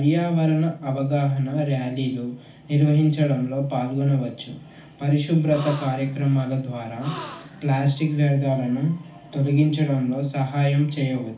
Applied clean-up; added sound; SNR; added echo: none; Gasp; 16 dB; reverberation time 0.4 s.